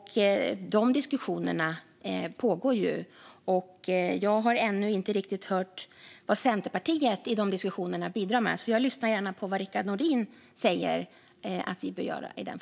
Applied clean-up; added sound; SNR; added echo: none; none; none; none.